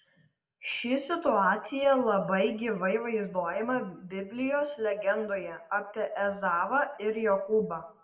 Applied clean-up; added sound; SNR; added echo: none; none; none; reverberation time 0.5 s.